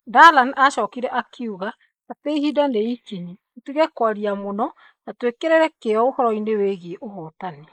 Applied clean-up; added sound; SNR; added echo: neural mask model Resemble Enhance denoiser.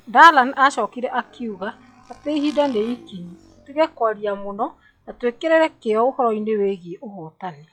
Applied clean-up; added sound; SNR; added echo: classical method log-MMSE.